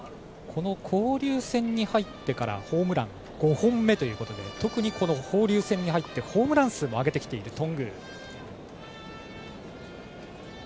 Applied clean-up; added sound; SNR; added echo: none; none; none; none.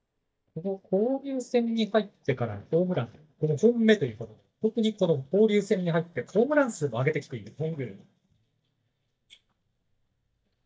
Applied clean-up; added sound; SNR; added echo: neural mask model DeepFilterNet 3.